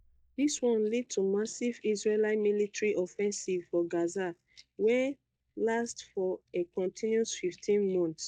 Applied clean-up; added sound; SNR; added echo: neural mask model DeepFilterNet 3.